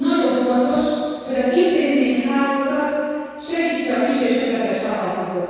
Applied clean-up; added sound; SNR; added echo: none; none; none; reverberation time 2.0 s.